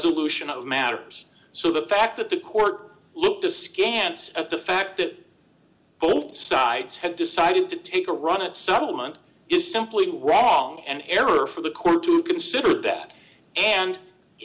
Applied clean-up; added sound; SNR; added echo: none; none; none; none.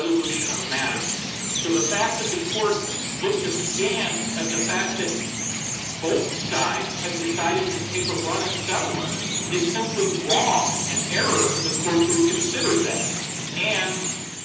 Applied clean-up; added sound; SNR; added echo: none; Chirp, tweet; 1 dB; reverberation time 0.9 s.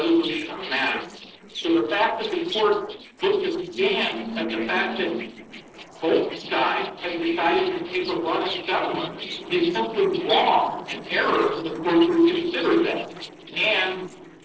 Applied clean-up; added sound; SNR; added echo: neural separator model SepFormer DNS4.